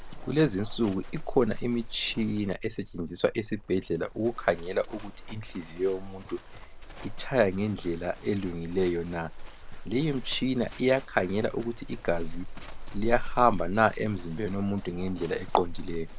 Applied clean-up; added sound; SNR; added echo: none; Livestock, farm animals, working animals; 7 dB; none.